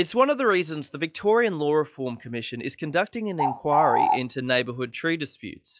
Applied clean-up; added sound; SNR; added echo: classical method log-MMSE.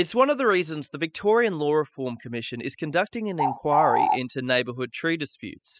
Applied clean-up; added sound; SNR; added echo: classical method spectral subtraction.